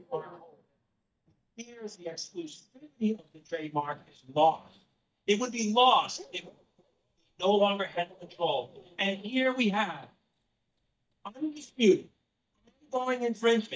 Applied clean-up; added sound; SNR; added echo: neural mask model DeepFilterNet 3.